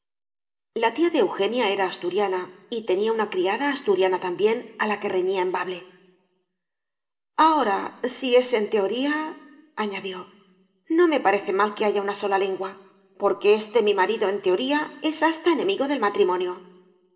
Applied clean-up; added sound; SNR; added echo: none; none; none; reverberation time 1.0 s.